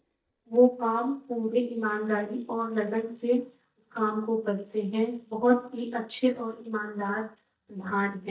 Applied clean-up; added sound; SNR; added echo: neural mask model DeepFilterNet 3.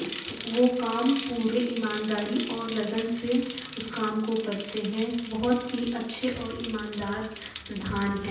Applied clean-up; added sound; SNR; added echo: none; Bicycle; 12 dB; reverberation time 0.9 s.